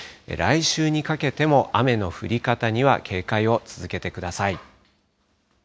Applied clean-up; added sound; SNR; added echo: none; none; none; none.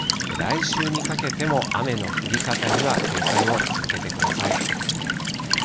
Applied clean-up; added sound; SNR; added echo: none; Walk, footsteps / Stream / Trickle, dribble / Chirp, tweet; -4 dB; none.